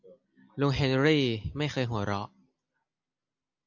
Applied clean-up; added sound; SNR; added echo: none; none; none; none.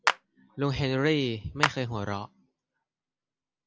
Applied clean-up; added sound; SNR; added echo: none; Clapping; 3 dB; none.